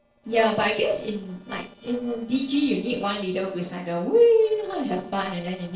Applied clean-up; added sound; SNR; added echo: neural separator model SepFormer DNS4.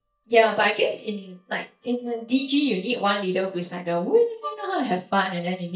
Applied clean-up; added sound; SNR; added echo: neural mask model DeepFilterNet 3.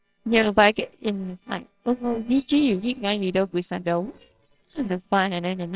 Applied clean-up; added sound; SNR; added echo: neural separator model SepFormer WHAMR!.